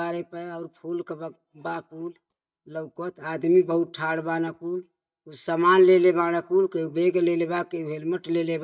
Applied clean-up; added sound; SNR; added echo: neural mask model DeepFilterNet 3.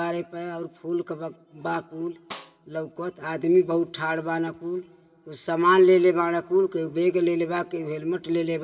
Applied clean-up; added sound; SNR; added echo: none; Snare drum; 20 dB; reverberation time 1.2 s.